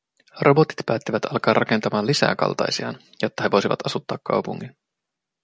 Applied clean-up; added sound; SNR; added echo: none; none; none; none.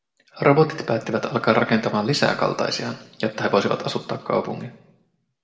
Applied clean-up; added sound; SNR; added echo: none; none; none; reverberation time 0.7 s.